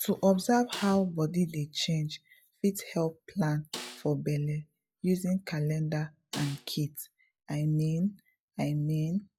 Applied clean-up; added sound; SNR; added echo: classical method log-MMSE.